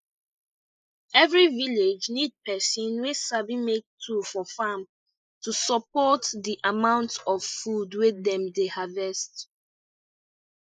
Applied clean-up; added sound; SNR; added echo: neural mask model Resemble Enhance denoiser.